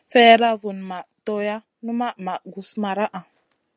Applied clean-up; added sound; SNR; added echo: none; none; none; none.